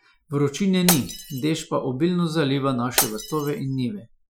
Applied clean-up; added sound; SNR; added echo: classical method Wiener filter.